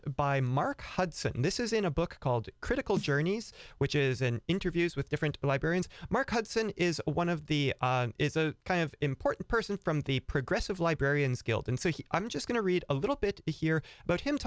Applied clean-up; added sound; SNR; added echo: none; Snare drum; 16 dB; none.